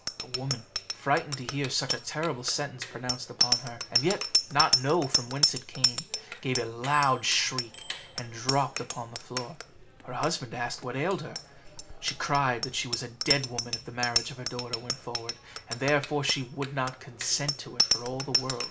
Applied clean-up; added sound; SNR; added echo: none; Bicycle bell; 2 dB; none.